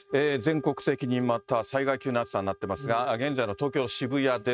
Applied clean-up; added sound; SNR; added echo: neural mask model RNNoise.